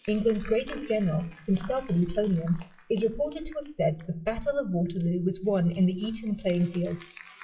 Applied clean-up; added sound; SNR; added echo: classical method WPE with log-MMSE.